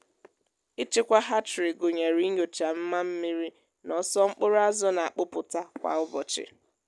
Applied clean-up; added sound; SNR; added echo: none; none; none; none.